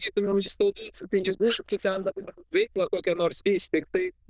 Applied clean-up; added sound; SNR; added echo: neural diffusion model UNIVERSE++.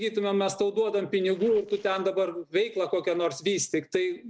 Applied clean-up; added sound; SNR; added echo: neural separator model SepFormer DNS4.